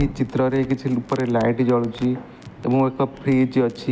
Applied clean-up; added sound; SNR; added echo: none; Crackle; 19 dB; none.